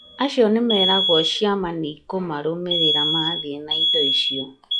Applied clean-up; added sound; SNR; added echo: classical method log-MMSE.